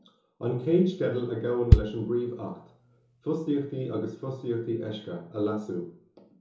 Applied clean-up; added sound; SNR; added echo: none; Bass drum; -3 dB; reverberation time 0.8 s.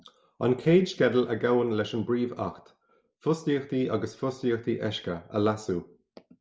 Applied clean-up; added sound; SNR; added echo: none; none; none; none.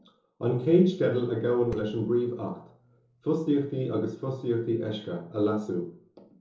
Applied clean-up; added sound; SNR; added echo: neural separator model SepFormer DNS4.